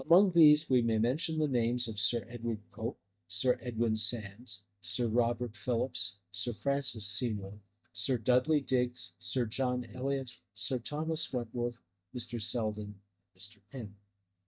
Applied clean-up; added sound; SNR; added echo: neural mask model DeepFilterNet 3.